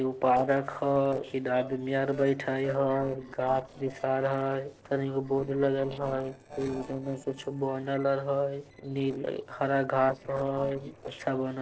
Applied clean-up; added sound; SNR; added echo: neural separator model SepFormer DNS4.